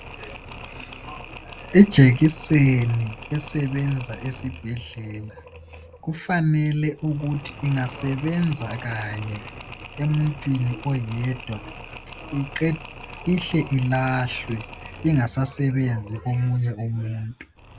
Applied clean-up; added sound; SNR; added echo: none; Mechanisms; 17 dB; none.